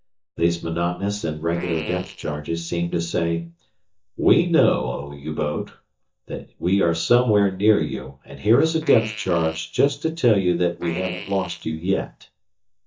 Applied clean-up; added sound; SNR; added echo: neural mask model DeepFilterNet 3.